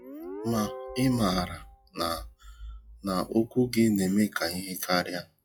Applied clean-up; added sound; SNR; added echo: classical method log-MMSE.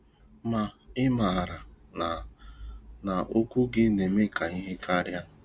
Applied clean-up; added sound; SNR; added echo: none; none; none; none.